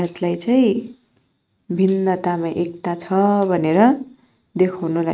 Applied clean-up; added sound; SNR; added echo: neural mask model RNNoise.